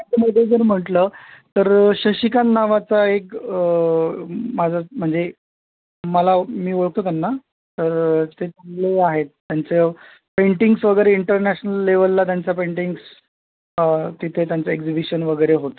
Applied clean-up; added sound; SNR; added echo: none; none; none; none.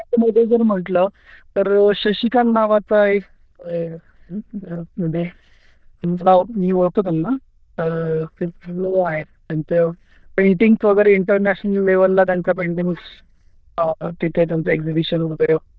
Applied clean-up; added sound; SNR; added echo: neural diffusion model UNIVERSE++.